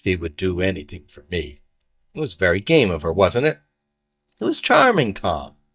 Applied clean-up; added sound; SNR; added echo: neural mask model DeepFilterNet 3.